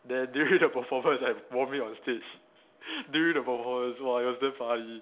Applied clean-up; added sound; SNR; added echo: none; none; none; none.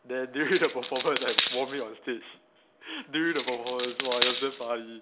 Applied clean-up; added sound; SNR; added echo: none; Coin (dropping); 2 dB; none.